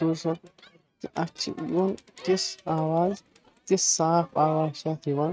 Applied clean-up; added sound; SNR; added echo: neural mask model RNNoise.